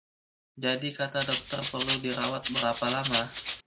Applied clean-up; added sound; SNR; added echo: none; Rattle (instrument); 2 dB; none.